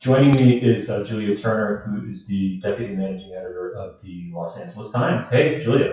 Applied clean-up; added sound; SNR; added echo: classical method WPE with log-MMSE.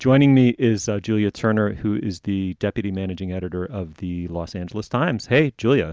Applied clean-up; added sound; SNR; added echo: none; none; none; none.